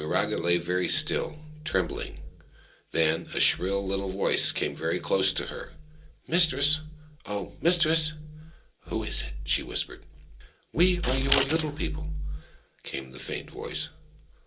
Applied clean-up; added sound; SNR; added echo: none; Scissors; 0 dB; reverberation time 0.2 s.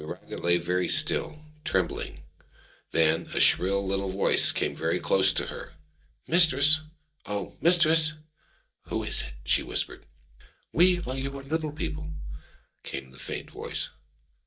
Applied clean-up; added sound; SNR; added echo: neural mask model DeepFilterNet 3.